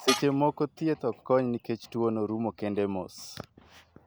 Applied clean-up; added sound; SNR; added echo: none; Tools; 10 dB; none.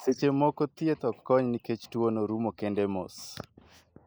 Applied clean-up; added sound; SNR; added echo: neural mask model Resemble Enhance denoiser.